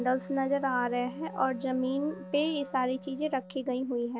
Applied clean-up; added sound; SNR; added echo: none; Wind instrument, woodwind instrument; 15 dB; none.